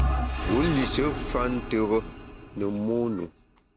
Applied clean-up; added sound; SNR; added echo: none; Engine / Vehicle; 3 dB; none.